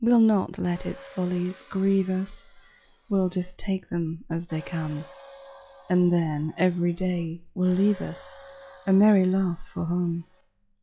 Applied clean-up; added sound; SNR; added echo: classical method log-MMSE.